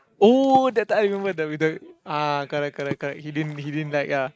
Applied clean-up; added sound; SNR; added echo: neural mask model RNNoise.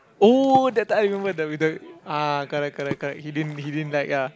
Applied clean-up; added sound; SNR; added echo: none; Water / Splash, splatter; 17 dB; none.